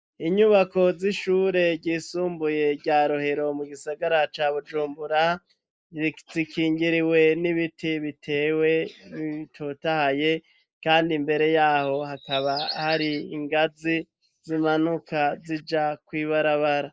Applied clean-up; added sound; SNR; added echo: neural mask model Resemble Enhance denoiser.